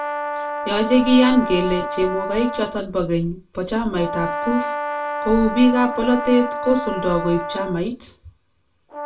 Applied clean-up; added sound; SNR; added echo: none; Brass instrument; 7 dB; reverberation time 0.2 s.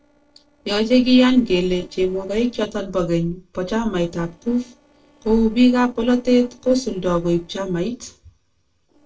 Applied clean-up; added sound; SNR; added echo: neural separator model SepFormer DNS4.